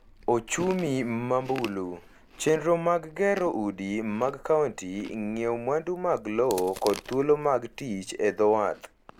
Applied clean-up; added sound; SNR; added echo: none; Chewing, mastication; 19 dB; none.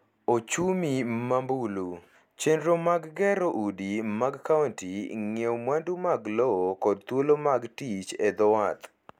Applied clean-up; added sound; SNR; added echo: none; none; none; none.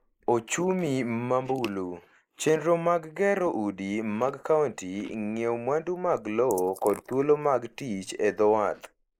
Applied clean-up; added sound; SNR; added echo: neural mask model Resemble Enhance denoiser.